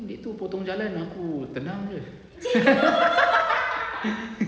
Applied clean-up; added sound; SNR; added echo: none; none; none; none.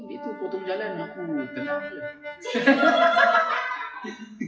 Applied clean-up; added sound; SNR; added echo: classical method WPE with log-MMSE.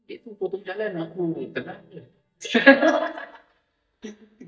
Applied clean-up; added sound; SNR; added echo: neural mask model DeepFilterNet 3.